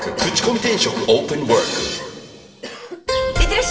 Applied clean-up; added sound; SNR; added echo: none; Cough; 16 dB; reverberation time 2.5 s.